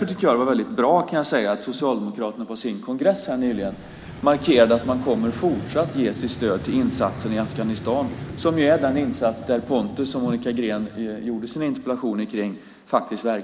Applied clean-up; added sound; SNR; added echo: none; Vehicle; 15 dB; none.